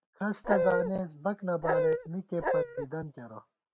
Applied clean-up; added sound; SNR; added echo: neural mask model RNNoise.